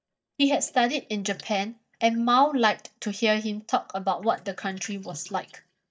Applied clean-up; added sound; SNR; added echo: neural mask model DeepFilterNet 3.